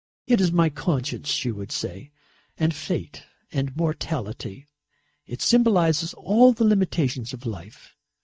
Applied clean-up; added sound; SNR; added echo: neural mask model DeepFilterNet 3.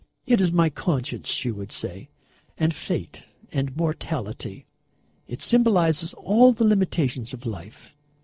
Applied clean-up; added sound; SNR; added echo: neural separator model SepFormer DNS4.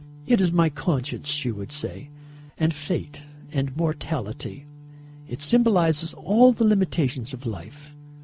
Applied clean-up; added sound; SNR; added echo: none; Organ; 19 dB; none.